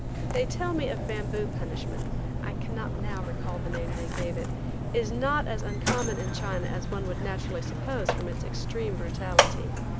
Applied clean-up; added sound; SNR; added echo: none; Mechanisms; -5 dB; none.